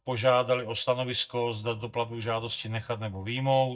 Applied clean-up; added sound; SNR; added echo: neural mask model DeepFilterNet 3.